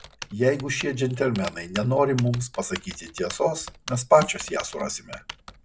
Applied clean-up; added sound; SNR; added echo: none; Typing; 16 dB; none.